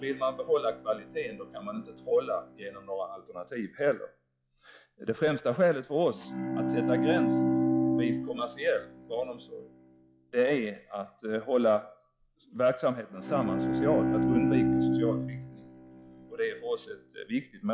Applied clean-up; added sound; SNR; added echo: classical method log-MMSE.